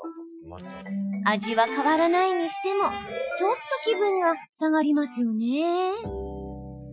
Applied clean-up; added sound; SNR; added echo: classical method Wiener filter.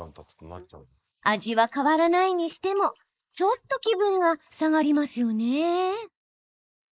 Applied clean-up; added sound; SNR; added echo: neural mask model Resemble Enhance denoiser.